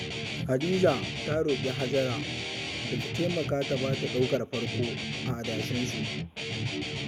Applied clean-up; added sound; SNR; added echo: none; Guitar; 2 dB; none.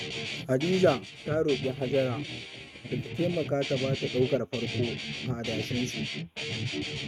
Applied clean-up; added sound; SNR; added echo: neural mask model RNNoise.